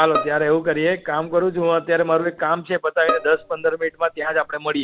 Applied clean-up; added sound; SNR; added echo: none; Bowed string instrument; 10 dB; none.